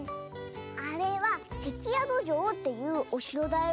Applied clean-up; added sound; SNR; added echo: none; none; none; none.